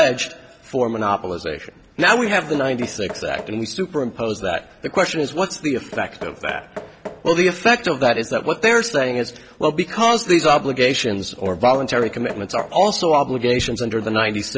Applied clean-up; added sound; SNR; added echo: none; Knock; 19 dB; none.